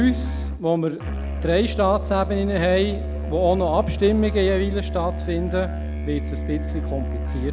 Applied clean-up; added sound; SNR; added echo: none; Musical instrument; 4 dB; none.